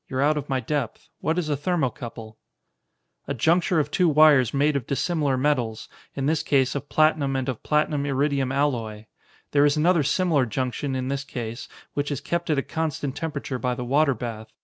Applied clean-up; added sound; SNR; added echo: none; none; none; none.